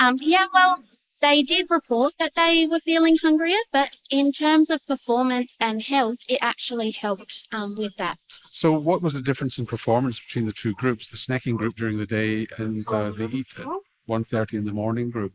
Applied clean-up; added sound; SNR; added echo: neural mask model Resemble Enhance denoiser.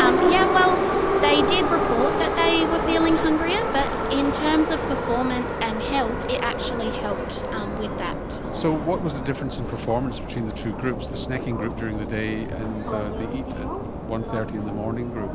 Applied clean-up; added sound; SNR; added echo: none; Subway, metro, underground; 0 dB; none.